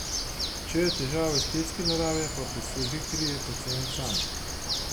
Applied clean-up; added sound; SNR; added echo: none; Bird; -1 dB; none.